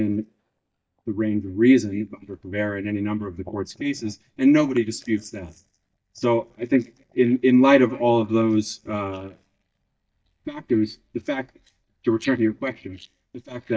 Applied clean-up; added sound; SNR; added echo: neural mask model DeepFilterNet 3.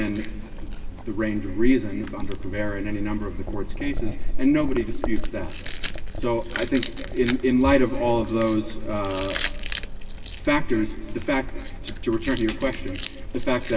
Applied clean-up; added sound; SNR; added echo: none; Chewing, mastication; 1 dB; reverberation time 2.5 s.